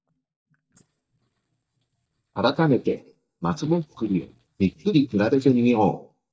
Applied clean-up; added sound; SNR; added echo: neural mask model DeepFilterNet 3.